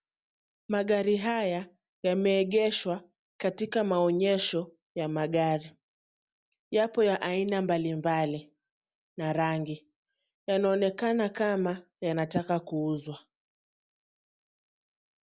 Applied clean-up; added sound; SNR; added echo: none; none; none; none.